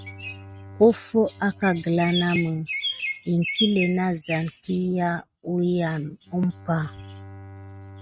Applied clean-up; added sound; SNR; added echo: neural mask model RNNoise.